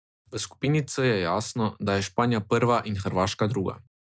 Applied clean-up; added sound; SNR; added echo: none; none; none; none.